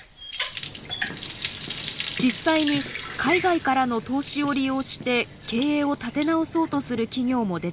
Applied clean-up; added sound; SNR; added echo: none; Water tap, faucet; 10 dB; none.